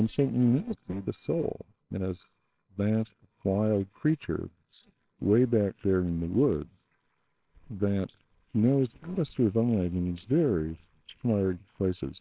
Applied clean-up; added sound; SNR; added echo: neural separator model SepFormer WHAMR!.